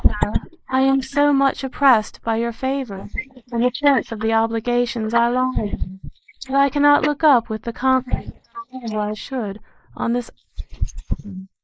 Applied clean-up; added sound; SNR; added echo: neural mask model Resemble Enhance denoiser.